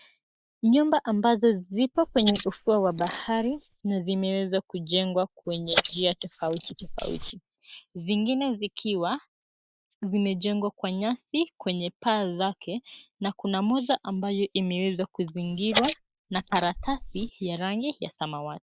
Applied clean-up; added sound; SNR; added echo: neural mask model Resemble Enhance denoiser.